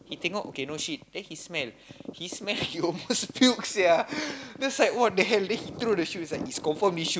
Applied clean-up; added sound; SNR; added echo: none; none; none; none.